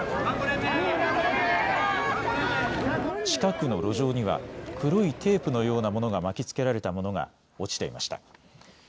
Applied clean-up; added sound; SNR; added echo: none; none; none; none.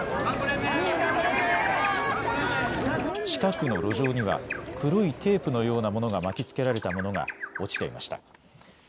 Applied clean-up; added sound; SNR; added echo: none; Bird; 12 dB; none.